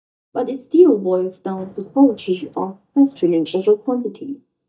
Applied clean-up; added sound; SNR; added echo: neural mask model DeepFilterNet 3.